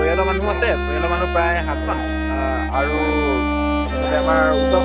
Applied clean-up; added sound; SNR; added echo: none; Musical instrument + Bowed string instrument; -2 dB; none.